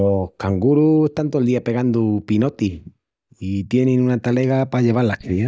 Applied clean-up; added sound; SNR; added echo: neural mask model DeepFilterNet 3.